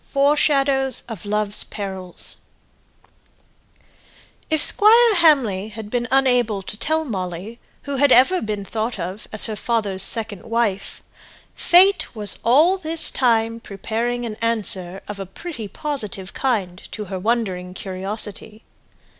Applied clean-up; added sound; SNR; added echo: none; none; none; none.